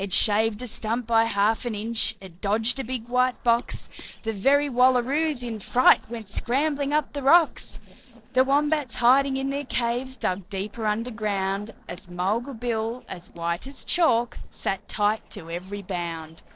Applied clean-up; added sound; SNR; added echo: neural separator model SepFormer DNS4.